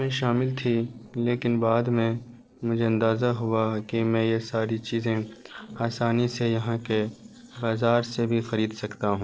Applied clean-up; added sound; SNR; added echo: neural separator model SepFormer DNS4.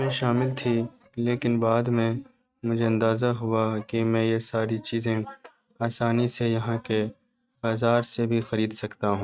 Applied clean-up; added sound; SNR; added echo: neural mask model RNNoise.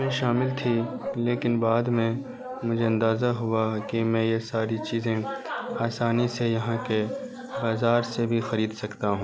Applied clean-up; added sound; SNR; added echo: none; Bark; 18 dB; none.